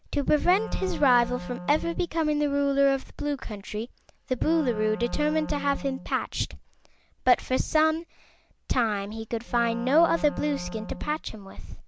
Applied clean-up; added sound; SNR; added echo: none; Wind instrument, woodwind instrument; 12 dB; none.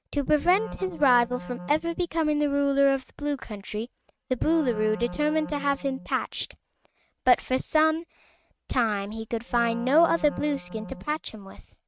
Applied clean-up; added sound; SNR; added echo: neural mask model RNNoise.